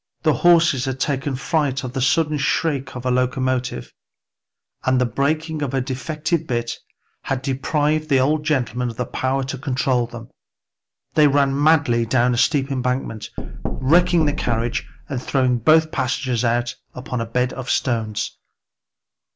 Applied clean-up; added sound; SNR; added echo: none; Knock; 3 dB; none.